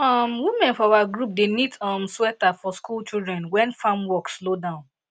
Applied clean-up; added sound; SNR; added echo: none; none; none; none.